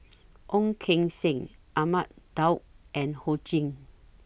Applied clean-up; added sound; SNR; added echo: none; none; none; none.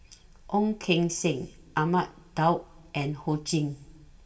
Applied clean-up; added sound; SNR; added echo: none; none; none; reverberation time 0.5 s.